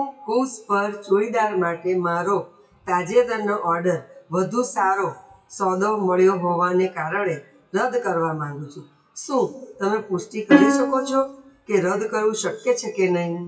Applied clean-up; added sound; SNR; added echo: classical method WPE with log-MMSE.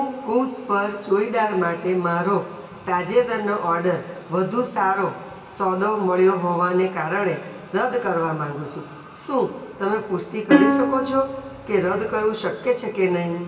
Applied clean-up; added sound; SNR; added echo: none; Plucked string instrument; -1 dB; reverberation time 2.3 s.